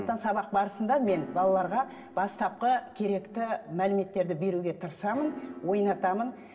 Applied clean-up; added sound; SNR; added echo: none; Piano; 18 dB; reverberation time 2.9 s.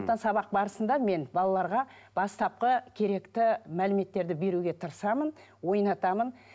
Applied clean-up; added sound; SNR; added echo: none; none; none; none.